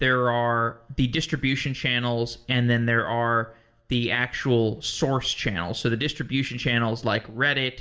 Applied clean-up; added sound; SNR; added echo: none; none; none; reverberation time 0.4 s.